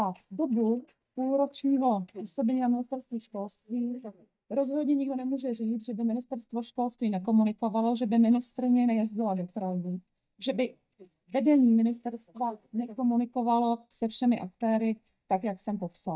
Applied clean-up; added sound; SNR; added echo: neural mask model DeepFilterNet 3.